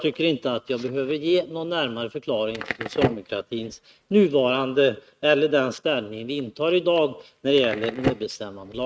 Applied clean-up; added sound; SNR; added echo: neural mask model RNNoise.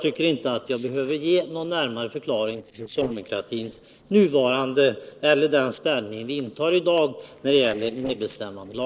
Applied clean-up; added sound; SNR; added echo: neural separator model SepFormer DNS4.